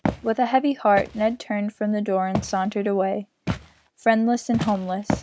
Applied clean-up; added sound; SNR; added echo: none; Walk, footsteps; 9 dB; none.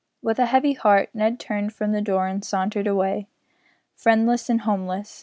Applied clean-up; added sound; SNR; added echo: none; none; none; none.